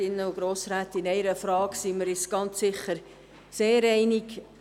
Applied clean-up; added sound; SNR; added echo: none; none; none; none.